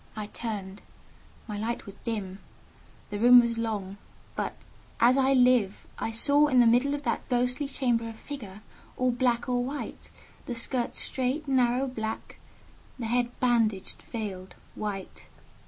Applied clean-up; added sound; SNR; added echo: none; none; none; none.